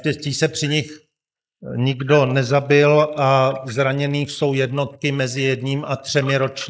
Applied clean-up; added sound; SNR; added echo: neural mask model Resemble Enhance denoiser.